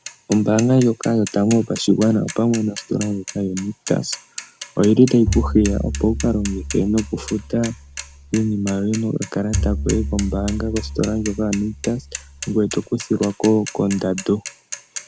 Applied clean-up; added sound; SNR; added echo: none; Mechanisms / Bicycle + Bowed string instrument; 9 dB; none.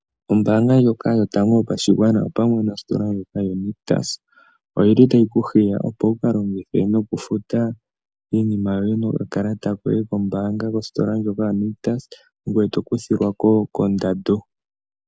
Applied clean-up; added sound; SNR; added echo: none; none; none; none.